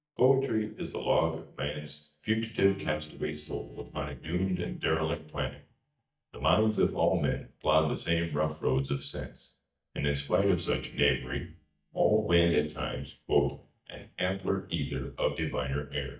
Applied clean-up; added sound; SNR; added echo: neural mask model DeepFilterNet 3.